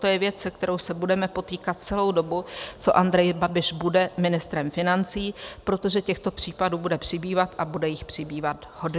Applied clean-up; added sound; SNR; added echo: none; Bicycle bell; 19 dB; none.